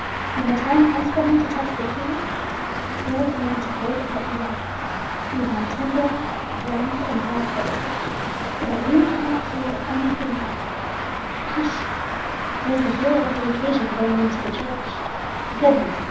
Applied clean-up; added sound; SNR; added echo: none; Traffic noise, roadway noise; 3 dB; reverberation time 0.8 s.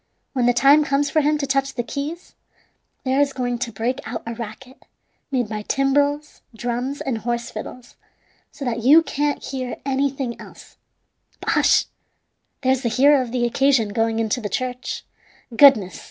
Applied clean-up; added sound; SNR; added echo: none; none; none; none.